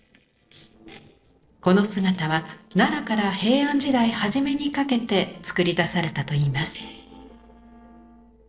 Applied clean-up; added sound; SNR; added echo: neural separator model SepFormer DNS4.